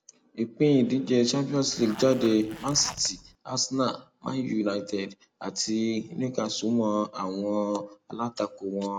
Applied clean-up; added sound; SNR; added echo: none; Zipper (clothing); 15 dB; none.